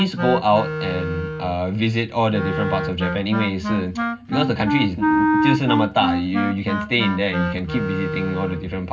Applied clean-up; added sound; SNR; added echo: none; Wind instrument, woodwind instrument; 2 dB; reverberation time 0.4 s.